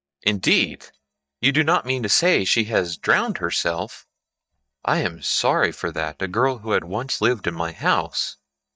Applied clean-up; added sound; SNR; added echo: neural mask model DeepFilterNet 3.